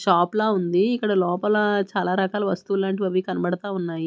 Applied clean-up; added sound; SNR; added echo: none; none; none; none.